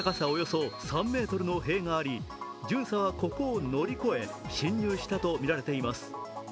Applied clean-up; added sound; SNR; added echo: none; none; none; none.